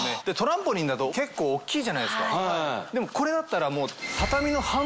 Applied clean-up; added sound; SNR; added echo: none; none; none; none.